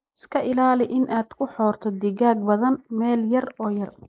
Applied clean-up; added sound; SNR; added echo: neural mask model Resemble Enhance denoiser.